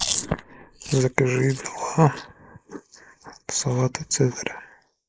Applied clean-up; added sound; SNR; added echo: neural mask model Resemble Enhance denoiser.